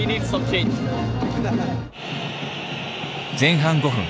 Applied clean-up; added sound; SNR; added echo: none; none; none; none.